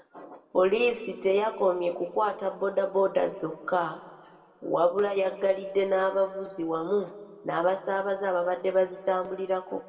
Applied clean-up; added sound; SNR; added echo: none; none; none; reverberation time 1.6 s.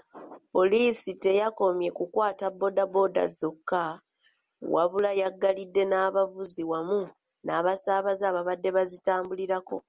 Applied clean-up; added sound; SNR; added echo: none; none; none; none.